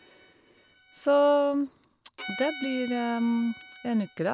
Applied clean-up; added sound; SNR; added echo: none; Bowed string instrument; 16 dB; none.